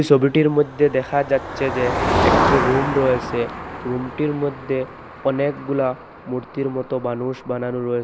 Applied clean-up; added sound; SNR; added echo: none; Motor vehicle (road); 4 dB; none.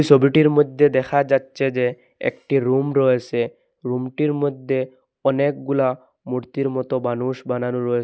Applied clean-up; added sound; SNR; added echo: none; none; none; none.